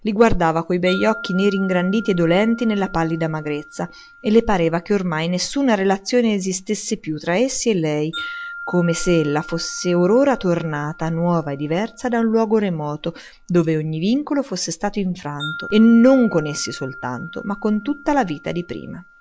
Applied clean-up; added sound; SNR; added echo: none; Wind chime; 17 dB; none.